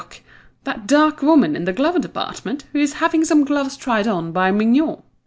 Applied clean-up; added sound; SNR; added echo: none; none; none; none.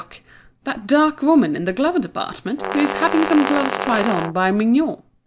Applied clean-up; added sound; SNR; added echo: none; Brass instrument; 5 dB; none.